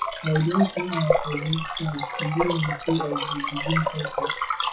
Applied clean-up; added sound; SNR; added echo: classical method WPE with log-MMSE.